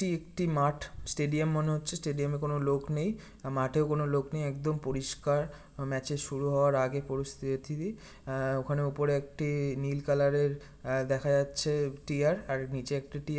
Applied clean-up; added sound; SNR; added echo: none; none; none; reverberation time 0.6 s.